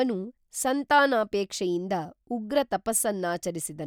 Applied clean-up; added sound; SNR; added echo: none; none; none; none.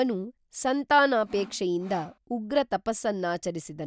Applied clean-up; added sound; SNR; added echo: none; Sawing; 20 dB; none.